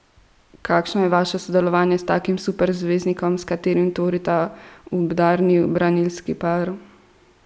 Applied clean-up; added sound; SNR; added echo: none; none; none; none.